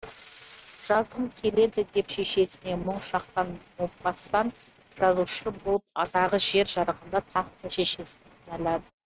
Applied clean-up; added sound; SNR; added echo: neural mask model RNNoise.